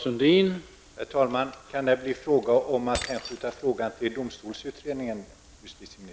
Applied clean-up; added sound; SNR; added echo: none; Shatter; 18 dB; none.